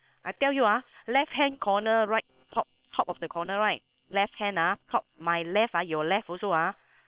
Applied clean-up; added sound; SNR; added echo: neural separator model SepFormer WHAM!.